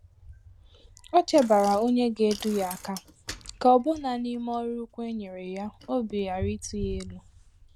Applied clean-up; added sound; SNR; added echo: none; Bicycle; 16 dB; none.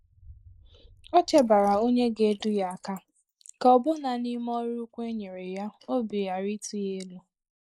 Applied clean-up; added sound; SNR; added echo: neural mask model Resemble Enhance denoiser.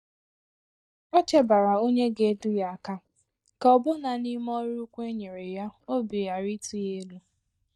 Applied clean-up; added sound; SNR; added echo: neural mask model DeepFilterNet 3.